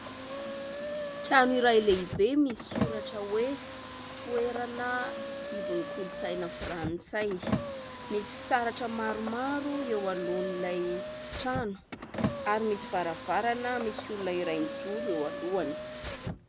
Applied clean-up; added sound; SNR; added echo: none; Car; 6 dB; none.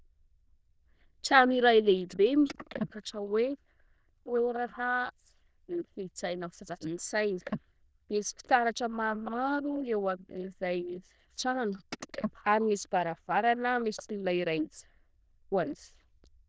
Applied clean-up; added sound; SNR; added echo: neural diffusion model UNIVERSE++.